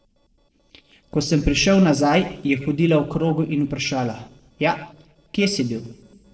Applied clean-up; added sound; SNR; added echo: neural separator model SepFormer DNS4.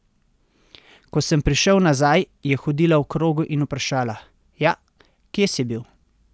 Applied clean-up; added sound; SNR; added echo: none; none; none; none.